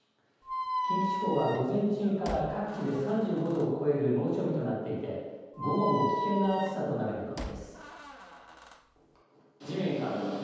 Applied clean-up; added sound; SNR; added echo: none; Squeak; 5 dB; reverberation time 1.2 s.